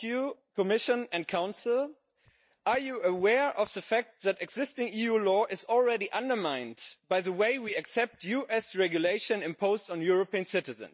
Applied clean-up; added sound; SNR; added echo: neural mask model DeepFilterNet 3.